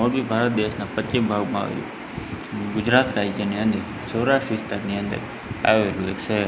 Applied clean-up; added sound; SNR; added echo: none; none; none; none.